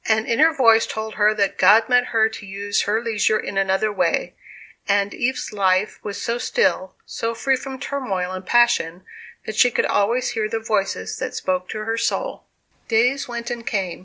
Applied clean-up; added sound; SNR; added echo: none; none; none; none.